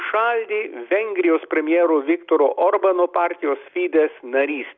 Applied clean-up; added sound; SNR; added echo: none; none; none; none.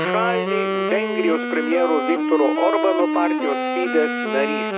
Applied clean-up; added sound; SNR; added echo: none; Wind instrument, woodwind instrument; 1 dB; none.